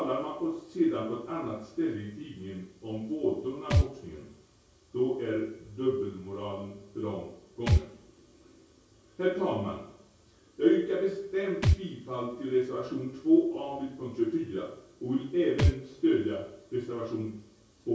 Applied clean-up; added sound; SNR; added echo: none; Thump, thud; 4 dB; reverberation time 0.6 s.